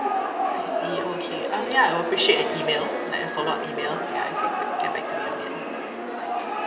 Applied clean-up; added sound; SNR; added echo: none; Cricket; 0 dB; reverberation time 0.9 s.